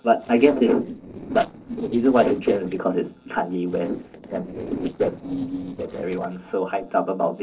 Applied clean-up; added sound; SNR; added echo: neural separator model SepFormer DNS4.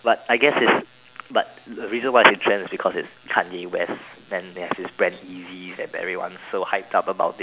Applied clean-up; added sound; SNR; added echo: none; none; none; none.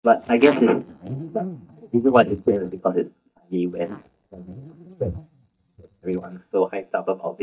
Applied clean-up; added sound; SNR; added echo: neural mask model DeepFilterNet 3.